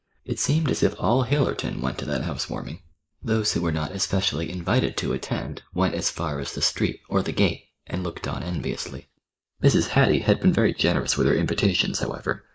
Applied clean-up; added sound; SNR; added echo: neural mask model Resemble Enhance denoiser.